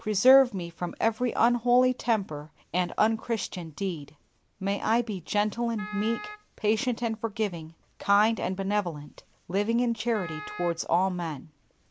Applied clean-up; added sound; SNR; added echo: none; Wind instrument, woodwind instrument; 14 dB; none.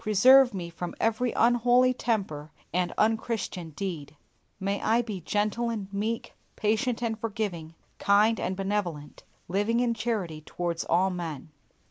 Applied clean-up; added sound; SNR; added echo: none; none; none; none.